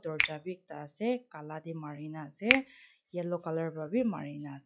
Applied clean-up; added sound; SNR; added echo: classical method log-MMSE.